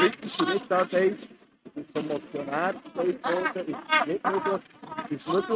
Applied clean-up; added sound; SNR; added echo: neural mask model RNNoise.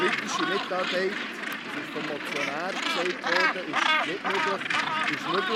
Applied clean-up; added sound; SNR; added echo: none; Gull, seagull; -4 dB; none.